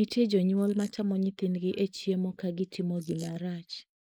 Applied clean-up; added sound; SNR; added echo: neural mask model Resemble Enhance denoiser.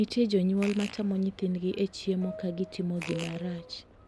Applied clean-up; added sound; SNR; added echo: none; Fart + Subway, metro, underground; 15 dB; none.